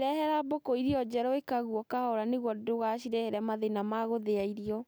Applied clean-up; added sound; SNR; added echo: none; none; none; none.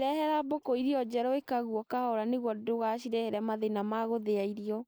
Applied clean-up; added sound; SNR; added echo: neural mask model Resemble Enhance denoiser.